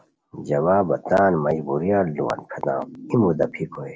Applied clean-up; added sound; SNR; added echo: none; none; none; none.